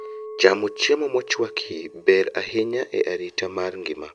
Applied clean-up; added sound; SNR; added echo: none; Chink, clink; 18 dB; none.